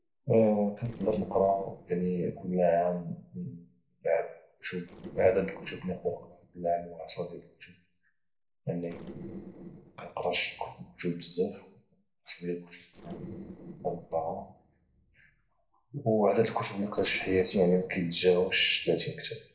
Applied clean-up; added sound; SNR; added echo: neural separator model SepFormer DNS4.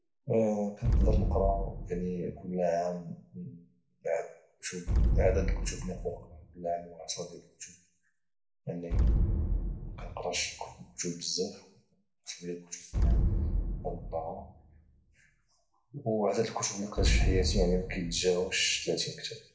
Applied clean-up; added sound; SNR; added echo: none; Explosion; -2 dB; reverberation time 0.6 s.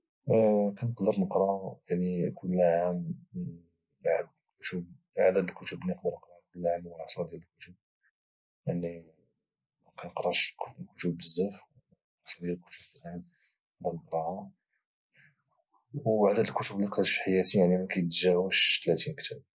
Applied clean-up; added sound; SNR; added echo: none; none; none; none.